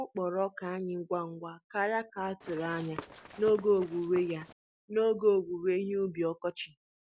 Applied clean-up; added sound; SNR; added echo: none; Run; 15 dB; none.